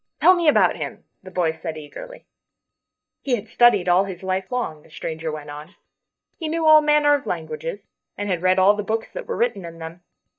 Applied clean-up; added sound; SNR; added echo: neural mask model DeepFilterNet 3.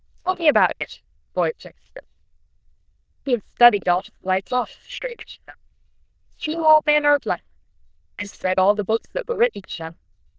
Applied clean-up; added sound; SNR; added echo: neural diffusion model UNIVERSE++.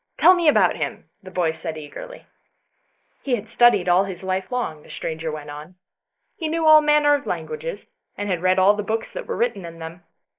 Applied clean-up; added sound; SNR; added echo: neural mask model Resemble Enhance denoiser.